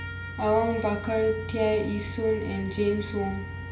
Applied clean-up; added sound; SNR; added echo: none; Trumpet; 15 dB; reverberation time 0.3 s.